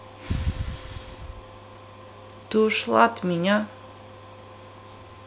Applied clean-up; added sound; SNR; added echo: none; none; none; none.